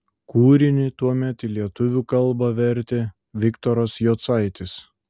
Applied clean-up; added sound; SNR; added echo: none; none; none; none.